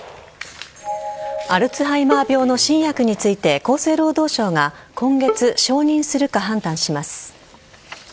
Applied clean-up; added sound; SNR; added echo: none; Bowed string instrument; 10 dB; none.